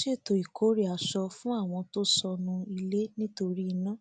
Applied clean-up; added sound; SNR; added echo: none; none; none; none.